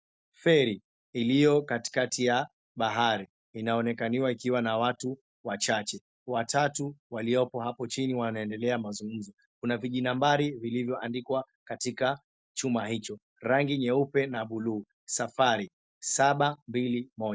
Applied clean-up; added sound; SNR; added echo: none; none; none; none.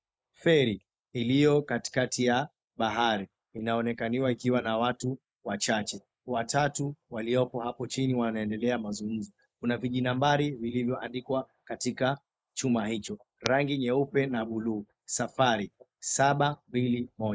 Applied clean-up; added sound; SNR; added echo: neural mask model Resemble Enhance denoiser.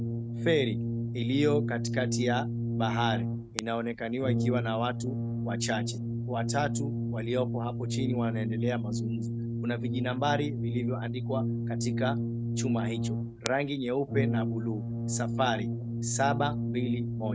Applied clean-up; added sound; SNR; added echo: none; Brass instrument; -1 dB; none.